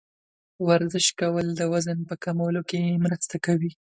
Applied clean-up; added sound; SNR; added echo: none; none; none; none.